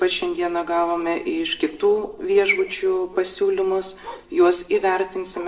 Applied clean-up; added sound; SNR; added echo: neural separator model SepFormer DNS4.